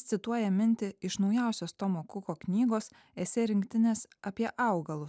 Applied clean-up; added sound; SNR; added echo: none; none; none; none.